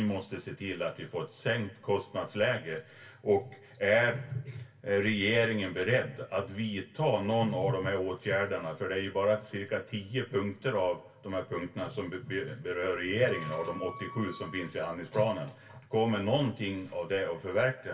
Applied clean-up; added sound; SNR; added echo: none; Wind instrument, woodwind instrument; 15 dB; reverberation time 0.2 s.